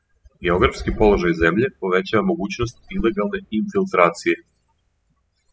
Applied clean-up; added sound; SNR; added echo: classical method spectral subtraction.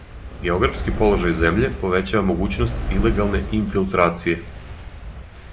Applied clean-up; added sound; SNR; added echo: none; Fire; 6 dB; none.